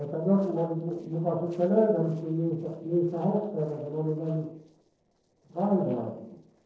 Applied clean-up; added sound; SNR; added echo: neural separator model SepFormer DNS4.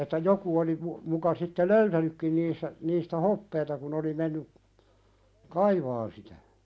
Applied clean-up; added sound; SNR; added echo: none; none; none; none.